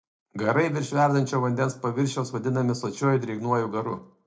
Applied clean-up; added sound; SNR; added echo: none; none; none; reverberation time 0.2 s.